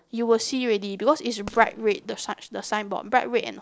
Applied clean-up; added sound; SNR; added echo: neural separator model SepFormer DNS4.